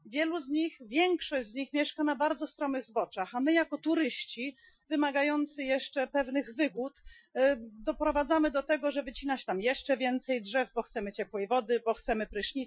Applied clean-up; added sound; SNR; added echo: classical method Wiener filter.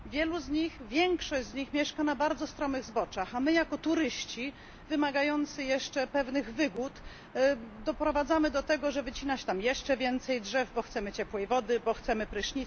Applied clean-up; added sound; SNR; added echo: none; Gull, seagull / Ocean; 17 dB; none.